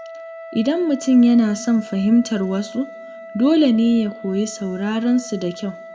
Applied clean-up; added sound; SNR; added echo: none; Wind instrument, woodwind instrument; 17 dB; reverberation time 0.7 s.